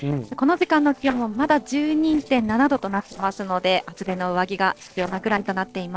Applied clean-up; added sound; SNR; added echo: neural separator model SepFormer DNS4.